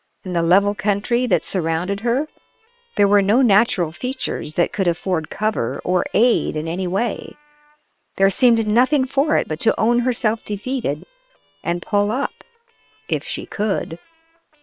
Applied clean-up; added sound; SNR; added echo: neural separator model SepFormer WHAM!.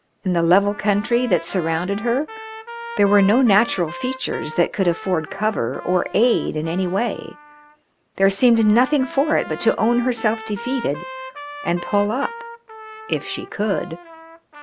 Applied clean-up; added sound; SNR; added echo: none; Trumpet; 15 dB; none.